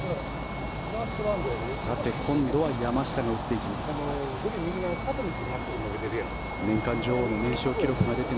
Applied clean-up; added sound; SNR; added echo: none; Sawing; 13 dB; none.